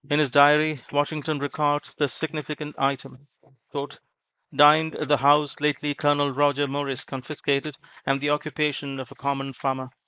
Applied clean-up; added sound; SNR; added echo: neural mask model Resemble Enhance denoiser.